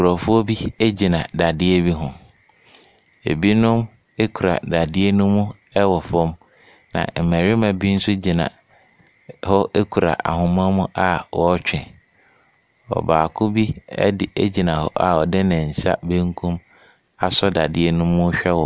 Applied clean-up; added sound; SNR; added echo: none; none; none; none.